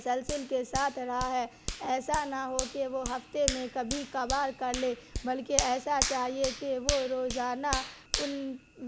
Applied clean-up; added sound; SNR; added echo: none; Hands; 5 dB; none.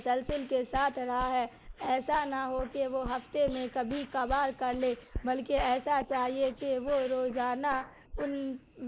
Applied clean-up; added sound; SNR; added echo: neural mask model Resemble Enhance denoiser.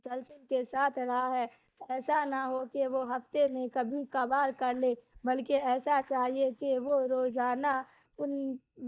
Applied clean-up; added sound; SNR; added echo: neural mask model DeepFilterNet 3.